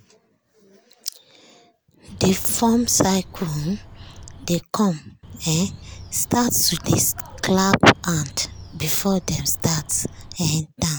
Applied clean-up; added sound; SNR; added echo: none; Bird; 17 dB; none.